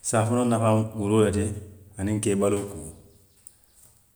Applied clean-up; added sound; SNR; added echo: none; none; none; none.